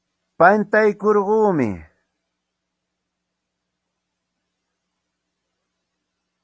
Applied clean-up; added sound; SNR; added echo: none; none; none; none.